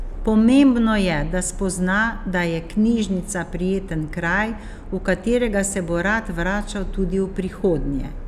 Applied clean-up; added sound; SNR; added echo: none; Subway, metro, underground; 10 dB; none.